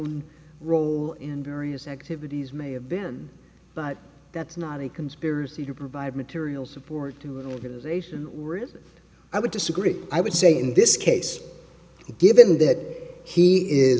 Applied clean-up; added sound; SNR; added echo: none; none; none; none.